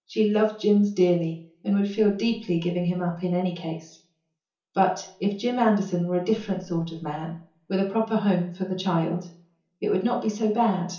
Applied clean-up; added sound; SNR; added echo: none; none; none; reverberation time 0.6 s.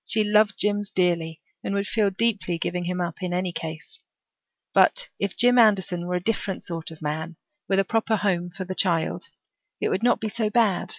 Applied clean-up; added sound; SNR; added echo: none; none; none; none.